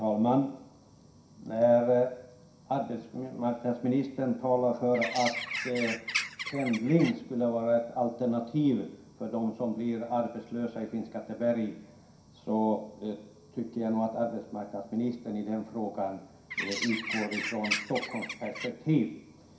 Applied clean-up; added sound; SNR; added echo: none; Bird; 5 dB; reverberation time 0.5 s.